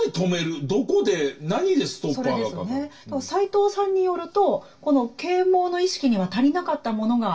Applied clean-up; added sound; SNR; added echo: none; none; none; reverberation time 0.2 s.